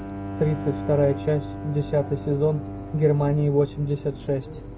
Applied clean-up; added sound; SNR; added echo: none; Bowed string instrument; 10 dB; none.